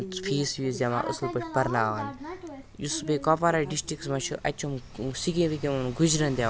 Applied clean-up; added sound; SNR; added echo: none; none; none; none.